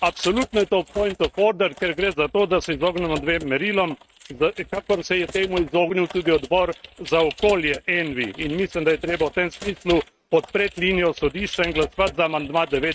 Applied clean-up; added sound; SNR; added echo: neural mask model RNNoise.